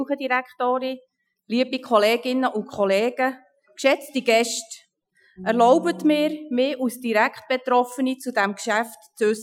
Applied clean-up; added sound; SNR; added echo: classical method Wiener filter.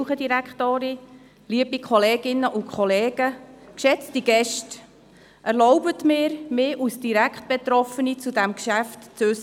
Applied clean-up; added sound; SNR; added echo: none; none; none; none.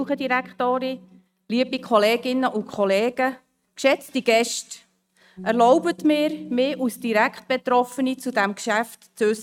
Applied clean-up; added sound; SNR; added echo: neural mask model RNNoise.